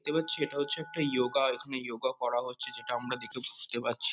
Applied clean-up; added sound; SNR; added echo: none; Telephone; 19 dB; none.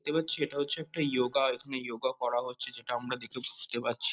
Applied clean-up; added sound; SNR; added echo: neural separator model SepFormer DNS4.